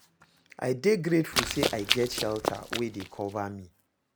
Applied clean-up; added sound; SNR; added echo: none; Run; 2 dB; none.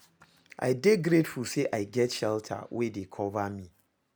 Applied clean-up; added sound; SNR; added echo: none; none; none; none.